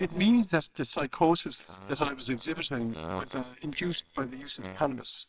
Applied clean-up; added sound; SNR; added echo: neural separator model SepFormer WHAMR!.